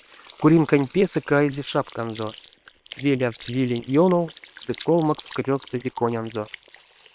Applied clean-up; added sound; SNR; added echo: neural separator model SepFormer WHAM!.